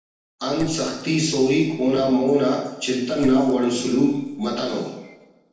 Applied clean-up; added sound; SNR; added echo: neural separator model SepFormer DNS4.